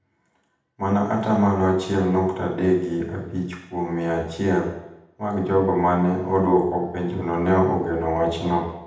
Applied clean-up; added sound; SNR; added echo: none; none; none; reverberation time 0.8 s.